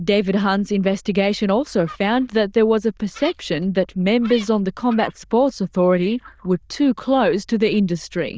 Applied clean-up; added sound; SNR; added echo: neural diffusion model UNIVERSE++.